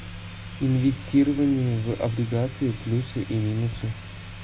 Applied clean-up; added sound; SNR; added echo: none; Microwave oven + Sawing; 11 dB; none.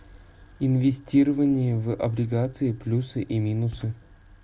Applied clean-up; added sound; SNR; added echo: none; none; none; none.